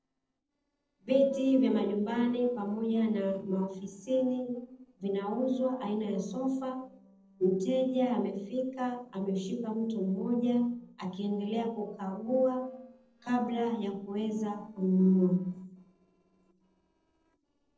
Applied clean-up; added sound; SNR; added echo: neural separator model SepFormer DNS4.